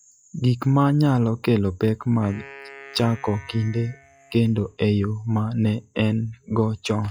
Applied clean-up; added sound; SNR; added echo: classical method log-MMSE.